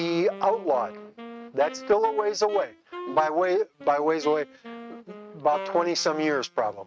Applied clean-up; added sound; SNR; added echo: neural mask model RNNoise.